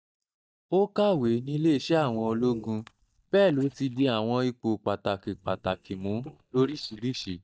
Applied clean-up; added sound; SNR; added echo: neural mask model DeepFilterNet 3.